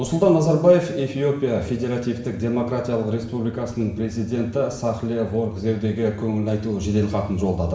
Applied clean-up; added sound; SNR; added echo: none; none; none; reverberation time 0.9 s.